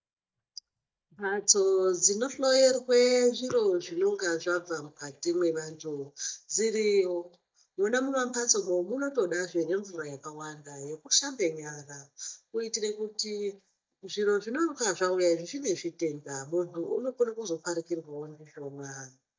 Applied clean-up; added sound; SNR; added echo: neural mask model DeepFilterNet 3.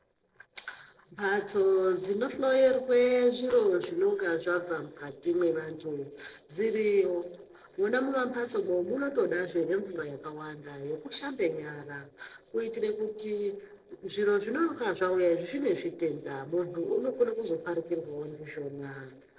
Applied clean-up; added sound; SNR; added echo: neural separator model SepFormer DNS4.